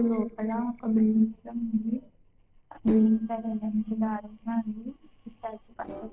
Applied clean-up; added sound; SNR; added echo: neural separator model SepFormer DNS4.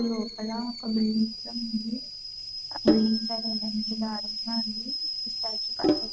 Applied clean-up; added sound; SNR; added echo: none; Sink (filling or washing) + Boiling / Alarm; 1 dB; none.